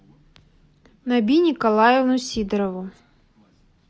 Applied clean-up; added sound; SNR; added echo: none; none; none; none.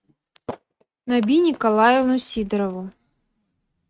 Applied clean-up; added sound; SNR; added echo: neural mask model RNNoise.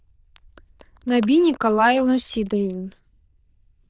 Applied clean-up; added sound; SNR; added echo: neural diffusion model UNIVERSE++.